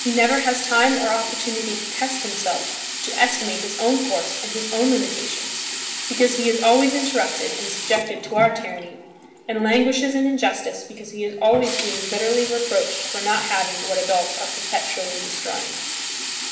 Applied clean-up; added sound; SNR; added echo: none; Sink (filling or washing); 6 dB; reverberation time 0.8 s.